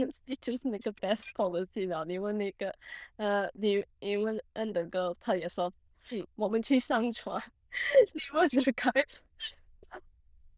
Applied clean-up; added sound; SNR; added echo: neural diffusion model UNIVERSE++.